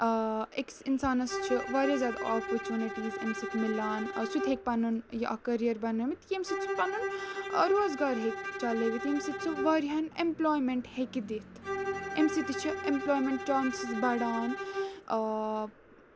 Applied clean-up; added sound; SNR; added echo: none; Bowed string instrument; 7 dB; none.